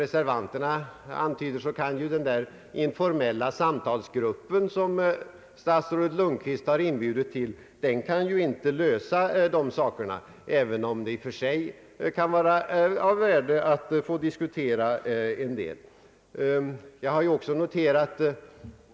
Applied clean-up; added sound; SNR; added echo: none; none; none; none.